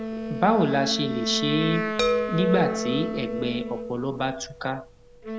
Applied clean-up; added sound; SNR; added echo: none; Chime + Wind instrument, woodwind instrument; 2 dB; none.